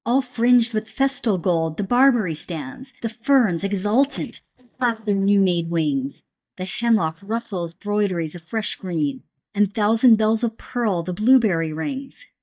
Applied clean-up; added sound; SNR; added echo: neural mask model DeepFilterNet 3.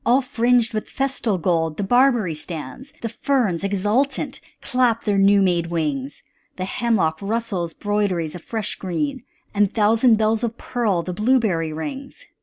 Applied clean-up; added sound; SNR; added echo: none; none; none; none.